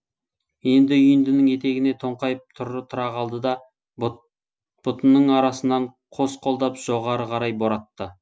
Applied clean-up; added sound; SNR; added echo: none; none; none; none.